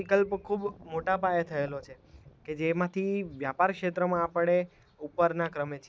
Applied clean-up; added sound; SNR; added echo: none; none; none; none.